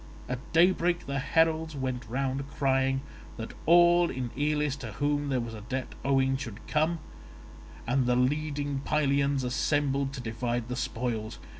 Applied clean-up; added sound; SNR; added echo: none; none; none; none.